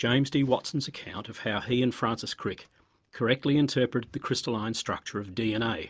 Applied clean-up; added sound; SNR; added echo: none; none; none; none.